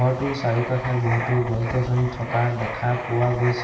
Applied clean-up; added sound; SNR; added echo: none; Writing; 9 dB; reverberation time 1.2 s.